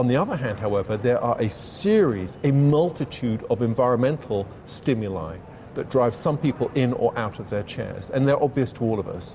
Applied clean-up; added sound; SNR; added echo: none; none; none; none.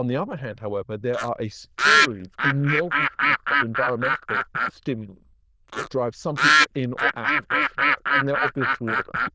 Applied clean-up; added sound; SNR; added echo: neural diffusion model UNIVERSE++.